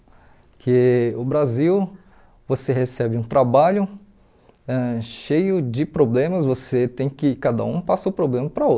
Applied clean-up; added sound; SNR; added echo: none; none; none; none.